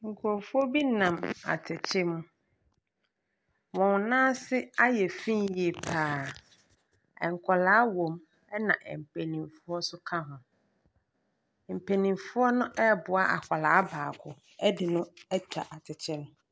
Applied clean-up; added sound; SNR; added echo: none; none; none; none.